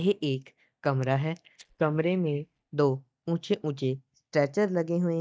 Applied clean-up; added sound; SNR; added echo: neural mask model DeepFilterNet 3.